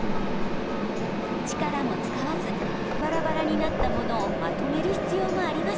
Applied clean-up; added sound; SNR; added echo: none; Mechanisms; -4 dB; none.